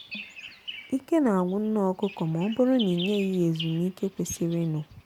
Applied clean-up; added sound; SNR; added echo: none; Bird vocalization, bird call, bird song; 16 dB; none.